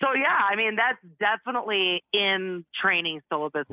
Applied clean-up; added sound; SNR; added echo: none; none; none; none.